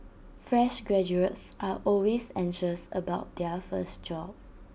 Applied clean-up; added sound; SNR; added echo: none; none; none; none.